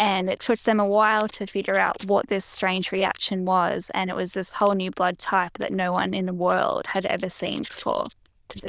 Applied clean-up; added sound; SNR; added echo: neural diffusion model UNIVERSE++.